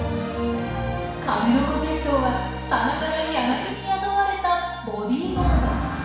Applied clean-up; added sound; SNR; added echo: none; Zipper (clothing); 13 dB; reverberation time 1.1 s.